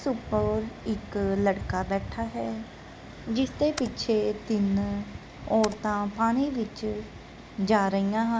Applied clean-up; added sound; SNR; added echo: none; Computer keyboard; 17 dB; none.